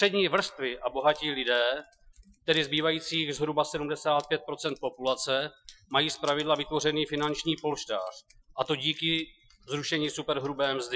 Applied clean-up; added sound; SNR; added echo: classical method Wiener filter.